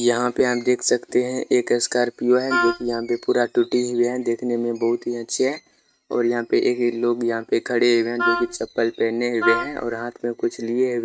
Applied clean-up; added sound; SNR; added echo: neural mask model RNNoise.